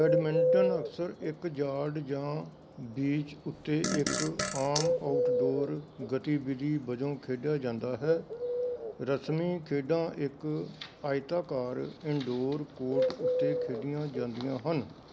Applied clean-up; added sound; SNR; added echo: none; Fart + Bird; 2 dB; none.